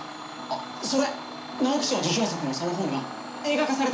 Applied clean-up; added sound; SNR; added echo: none; Domestic sounds, home sounds; 11 dB; reverberation time 0.4 s.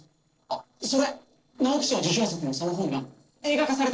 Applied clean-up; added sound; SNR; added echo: neural separator model SepFormer DNS4.